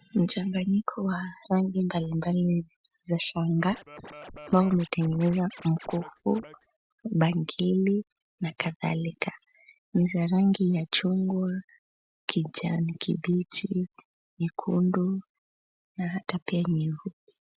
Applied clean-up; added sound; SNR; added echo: none; Scratching (performance technique); 18 dB; none.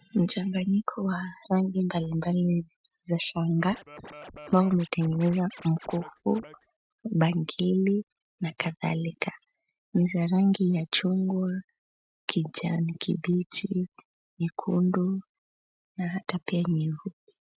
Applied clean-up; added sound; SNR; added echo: neural mask model RNNoise.